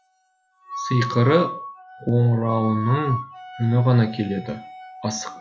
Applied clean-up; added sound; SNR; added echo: classical method log-MMSE.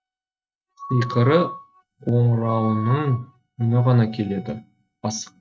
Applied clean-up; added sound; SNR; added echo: neural mask model RNNoise.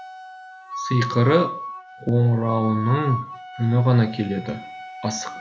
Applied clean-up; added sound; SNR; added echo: none; Wind instrument, woodwind instrument; 11 dB; none.